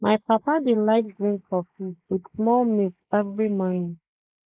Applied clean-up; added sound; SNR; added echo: neural mask model Resemble Enhance denoiser.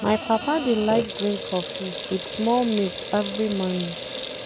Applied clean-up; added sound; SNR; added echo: none; Sink (filling or washing) / Water tap, faucet; 4 dB; none.